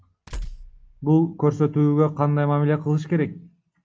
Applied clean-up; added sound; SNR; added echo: none; Tools; 16 dB; none.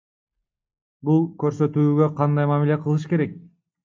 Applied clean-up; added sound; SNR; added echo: neural mask model DeepFilterNet 3.